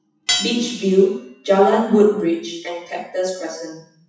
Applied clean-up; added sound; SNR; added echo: classical method WPE with log-MMSE.